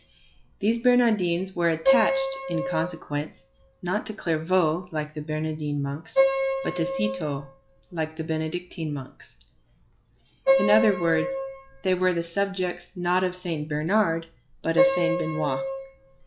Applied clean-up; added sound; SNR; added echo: classical method log-MMSE.